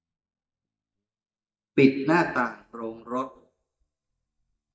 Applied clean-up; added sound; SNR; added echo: neural mask model DeepFilterNet 3.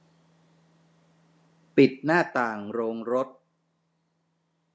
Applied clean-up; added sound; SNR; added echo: none; none; none; none.